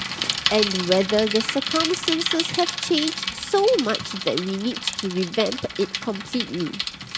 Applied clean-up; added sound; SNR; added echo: none; Bicycle; 4 dB; none.